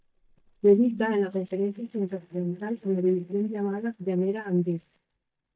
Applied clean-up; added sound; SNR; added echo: neural mask model DeepFilterNet 3.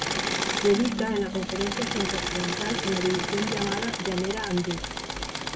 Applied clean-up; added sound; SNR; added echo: none; Engine / Mechanisms; 2 dB; reverberation time 0.1 s.